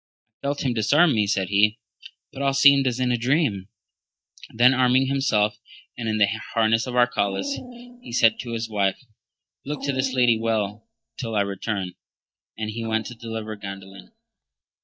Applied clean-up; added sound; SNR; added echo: neural mask model DeepFilterNet 3.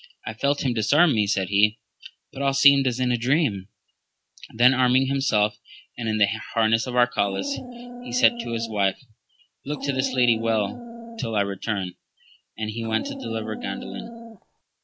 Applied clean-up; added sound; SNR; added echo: none; Dog; 10 dB; none.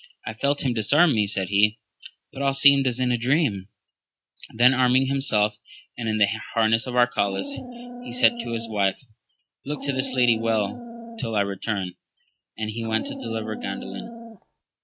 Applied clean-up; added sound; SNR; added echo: neural mask model RNNoise.